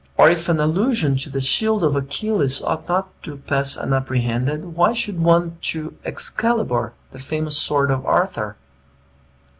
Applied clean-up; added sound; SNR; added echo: none; none; none; none.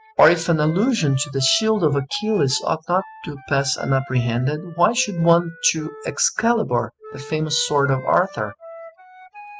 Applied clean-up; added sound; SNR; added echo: classical method spectral subtraction.